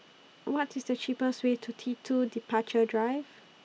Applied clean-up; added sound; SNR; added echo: none; none; none; none.